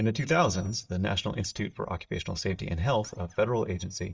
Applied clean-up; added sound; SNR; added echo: neural mask model DeepFilterNet 3.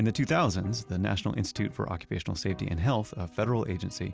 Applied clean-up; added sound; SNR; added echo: none; none; none; none.